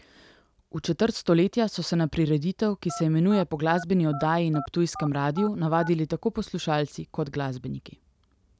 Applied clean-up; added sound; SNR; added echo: none; Telephone; 14 dB; none.